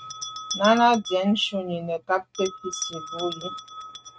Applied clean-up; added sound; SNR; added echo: neural mask model RNNoise.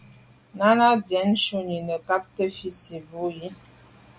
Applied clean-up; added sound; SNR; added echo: none; none; none; none.